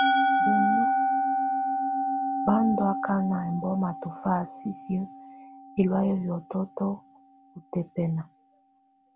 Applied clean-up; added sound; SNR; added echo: none; Musical instrument; 0 dB; none.